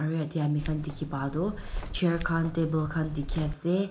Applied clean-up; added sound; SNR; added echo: none; Keys jangling; 8 dB; reverberation time 0.4 s.